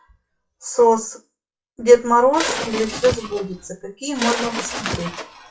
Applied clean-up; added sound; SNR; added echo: classical method WPE with log-MMSE.